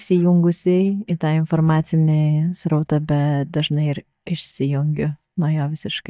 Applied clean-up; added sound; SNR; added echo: neural mask model DeepFilterNet 3.